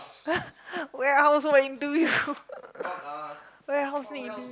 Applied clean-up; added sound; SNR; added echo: none; none; none; none.